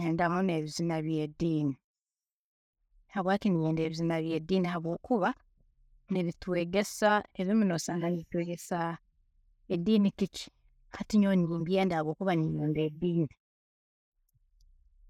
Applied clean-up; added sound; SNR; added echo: neural mask model Resemble Enhance denoiser.